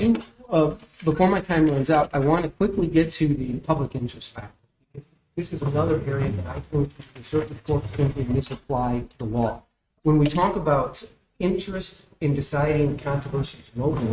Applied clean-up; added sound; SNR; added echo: neural mask model RNNoise.